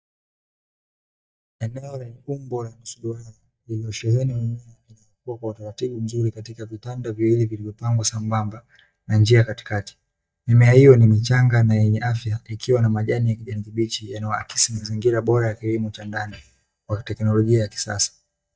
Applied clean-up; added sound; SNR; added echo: neural mask model DeepFilterNet 3.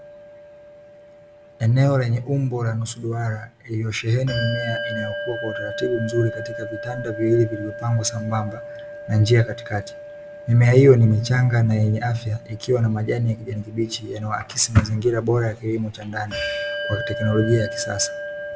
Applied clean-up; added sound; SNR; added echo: none; Bell; 12 dB; none.